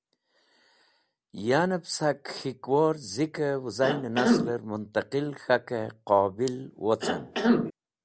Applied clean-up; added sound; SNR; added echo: none; Cough; -1 dB; none.